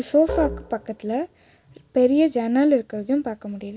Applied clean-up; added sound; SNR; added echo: none; Musical instrument; 13 dB; none.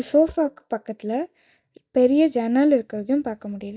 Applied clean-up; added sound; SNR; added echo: neural mask model DeepFilterNet 3.